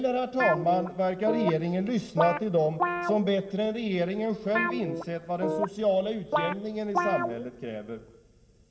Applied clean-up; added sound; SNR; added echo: none; Guitar; 4 dB; reverberation time 2.6 s.